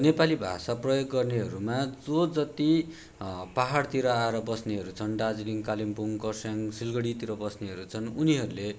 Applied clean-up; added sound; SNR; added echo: none; none; none; none.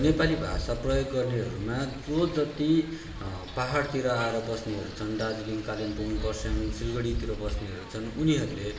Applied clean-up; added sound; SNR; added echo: none; Wind; 8 dB; reverberation time 1.6 s.